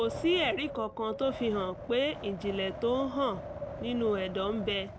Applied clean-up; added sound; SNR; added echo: none; Wind; 10 dB; none.